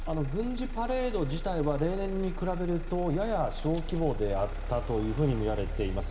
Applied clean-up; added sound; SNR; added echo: none; Motor vehicle (road); 4 dB; reverberation time 1.9 s.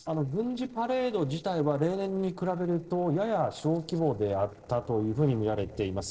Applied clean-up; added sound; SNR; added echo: neural separator model SepFormer DNS4.